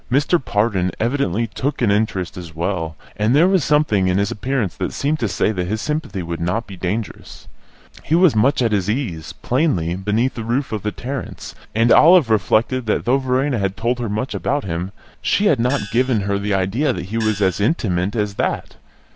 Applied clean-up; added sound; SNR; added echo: none; Gong; 13 dB; none.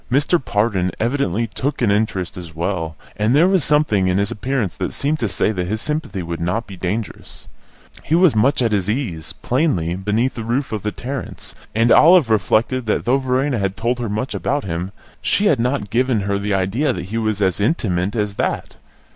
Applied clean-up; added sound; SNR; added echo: none; none; none; none.